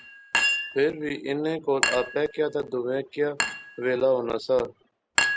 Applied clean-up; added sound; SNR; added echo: none; Chink, clink; 3 dB; none.